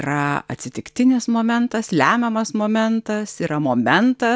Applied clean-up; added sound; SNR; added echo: none; none; none; none.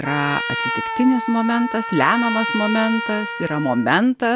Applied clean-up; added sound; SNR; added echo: none; Trumpet; 6 dB; none.